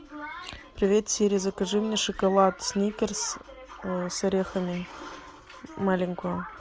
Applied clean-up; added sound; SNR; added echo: none; none; none; none.